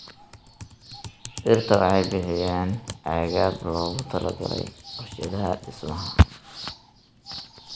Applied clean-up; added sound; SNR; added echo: none; Typing; 18 dB; none.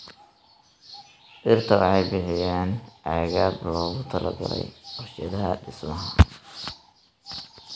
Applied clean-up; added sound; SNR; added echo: none; none; none; none.